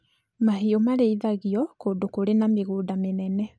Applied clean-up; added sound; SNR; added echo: none; none; none; none.